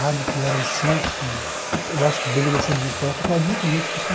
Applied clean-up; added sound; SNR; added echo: none; Domestic sounds, home sounds; 2 dB; none.